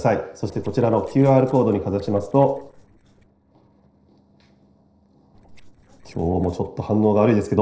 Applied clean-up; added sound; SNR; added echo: neural separator model SepFormer DNS4.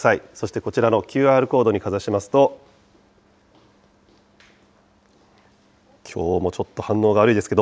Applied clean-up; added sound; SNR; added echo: none; none; none; none.